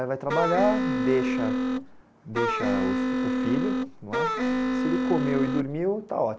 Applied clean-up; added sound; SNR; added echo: none; Wind instrument, woodwind instrument; -3 dB; none.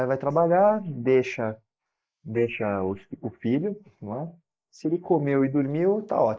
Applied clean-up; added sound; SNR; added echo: neural mask model Resemble Enhance denoiser.